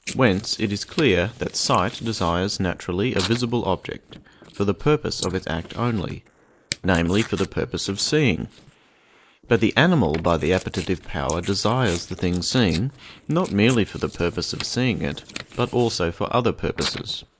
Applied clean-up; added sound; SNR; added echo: neural mask model Resemble Enhance denoiser.